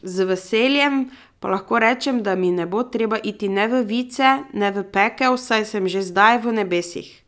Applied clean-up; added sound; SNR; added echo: none; none; none; none.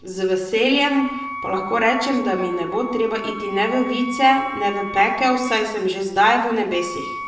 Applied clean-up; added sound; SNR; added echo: none; Wind instrument, woodwind instrument; 12 dB; reverberation time 0.8 s.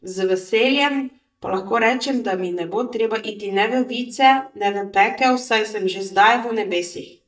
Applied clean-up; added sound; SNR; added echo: neural mask model DeepFilterNet 3.